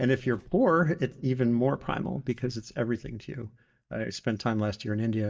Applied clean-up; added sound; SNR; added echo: neural mask model DeepFilterNet 3.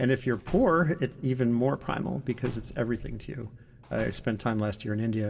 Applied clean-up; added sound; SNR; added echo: none; Slam; 18 dB; reverberation time 1.7 s.